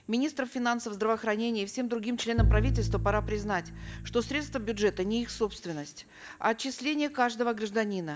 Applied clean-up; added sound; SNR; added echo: none; Bowed string instrument; 0 dB; none.